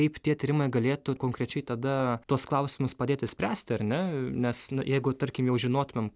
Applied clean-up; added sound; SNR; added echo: none; none; none; none.